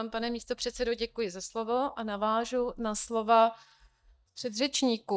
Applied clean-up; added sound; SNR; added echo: neural mask model DeepFilterNet 3.